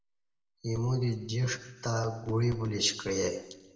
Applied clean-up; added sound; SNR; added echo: none; none; none; reverberation time 0.9 s.